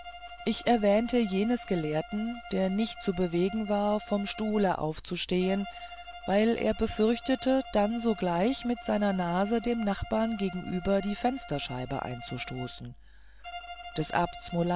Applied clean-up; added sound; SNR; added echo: none; Bowed string instrument; 16 dB; none.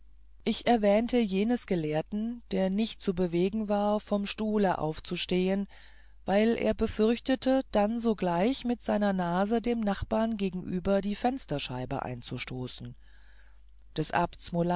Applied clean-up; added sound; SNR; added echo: none; none; none; none.